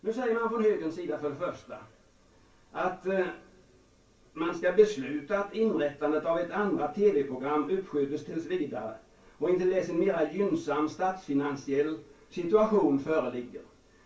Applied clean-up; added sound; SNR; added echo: none; none; none; reverberation time 0.2 s.